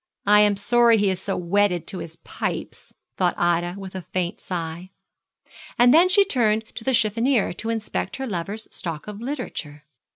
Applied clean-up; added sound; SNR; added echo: none; none; none; none.